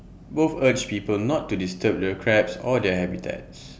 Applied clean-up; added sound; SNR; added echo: none; none; none; none.